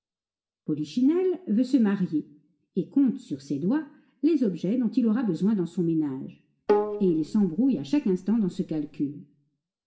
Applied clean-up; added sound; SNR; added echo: none; Bowed string instrument; 5 dB; reverberation time 0.5 s.